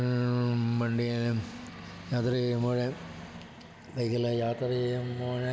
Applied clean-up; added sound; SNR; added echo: none; none; none; none.